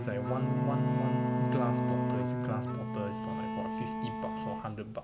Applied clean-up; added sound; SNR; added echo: none; Bowed string instrument + Bowed string instrument; -4 dB; none.